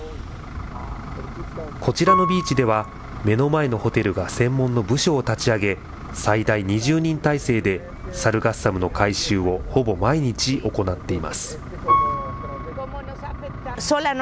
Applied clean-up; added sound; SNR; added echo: none; Piano; 9 dB; none.